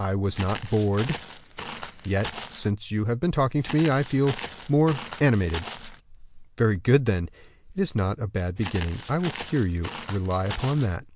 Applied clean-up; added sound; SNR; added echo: none; Walk, footsteps; 13 dB; none.